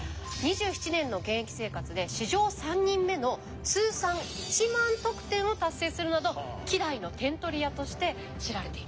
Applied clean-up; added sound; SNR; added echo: none; none; none; none.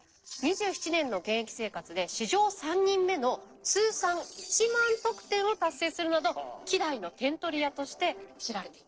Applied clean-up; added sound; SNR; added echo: neural separator model SepFormer DNS4.